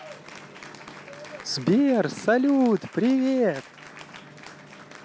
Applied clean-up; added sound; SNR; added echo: none; Applause / Cheering; 19 dB; none.